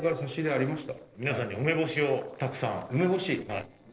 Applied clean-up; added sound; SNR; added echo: neural separator model SepFormer DNS4.